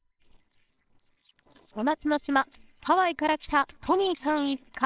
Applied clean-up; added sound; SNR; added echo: neural separator model SepFormer WHAMR!.